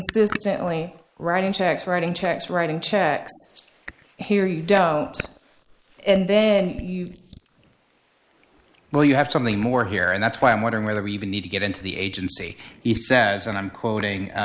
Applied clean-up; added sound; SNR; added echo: neural mask model Resemble Enhance denoiser.